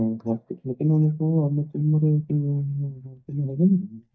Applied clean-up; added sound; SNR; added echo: neural mask model DeepFilterNet 3.